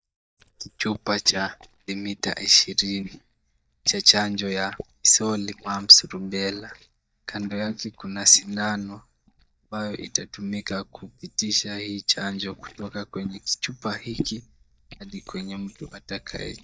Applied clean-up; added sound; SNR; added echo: neural mask model DeepFilterNet 3.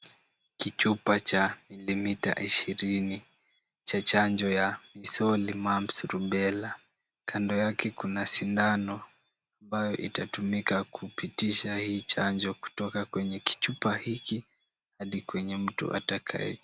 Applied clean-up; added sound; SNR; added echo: none; none; none; none.